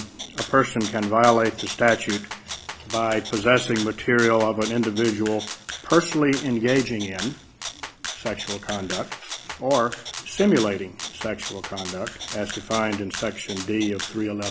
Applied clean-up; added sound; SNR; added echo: none; Rattle (instrument); 11 dB; none.